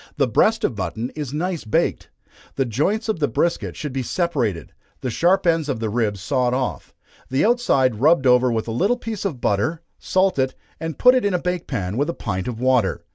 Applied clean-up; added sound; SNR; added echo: none; none; none; none.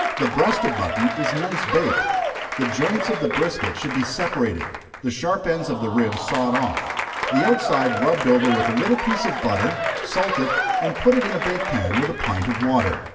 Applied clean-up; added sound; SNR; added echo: none; Applause / Crowd; 3 dB; reverberation time 0.9 s.